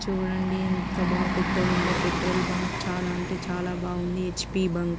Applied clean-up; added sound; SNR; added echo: none; Bus; 1 dB; none.